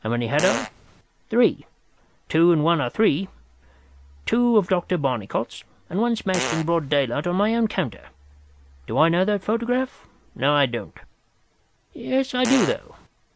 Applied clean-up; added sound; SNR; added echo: none; Fart; 6 dB; none.